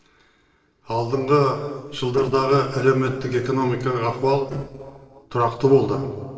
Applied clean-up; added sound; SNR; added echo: neural separator model SepFormer DNS4.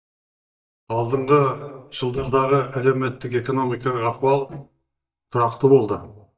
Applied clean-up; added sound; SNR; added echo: neural mask model DeepFilterNet 3.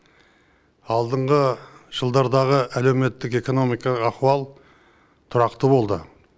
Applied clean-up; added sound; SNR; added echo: none; none; none; none.